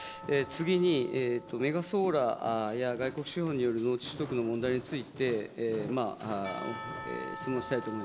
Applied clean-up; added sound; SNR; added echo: none; Walk, footsteps + Church bell / Percussion; 13 dB; none.